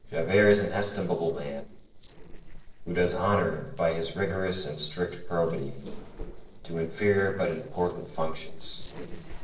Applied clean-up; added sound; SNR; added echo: neural separator model SepFormer DNS4.